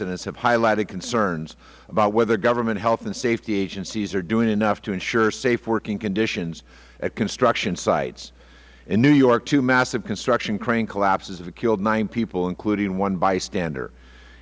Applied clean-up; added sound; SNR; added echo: none; none; none; none.